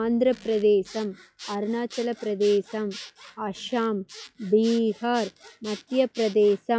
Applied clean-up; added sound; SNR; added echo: classical method log-MMSE.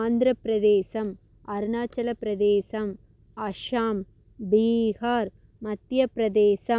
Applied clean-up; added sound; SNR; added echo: none; none; none; none.